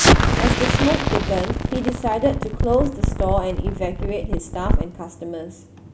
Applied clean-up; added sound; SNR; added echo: none; Explosion; -3 dB; none.